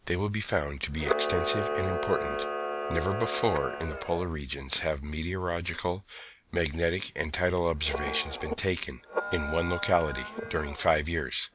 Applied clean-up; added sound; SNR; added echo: none; Camera; 5 dB; none.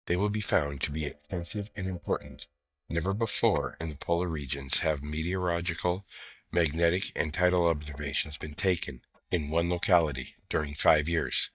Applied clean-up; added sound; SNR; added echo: neural mask model DeepFilterNet 3.